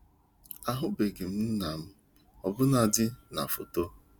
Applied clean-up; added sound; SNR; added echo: none; none; none; none.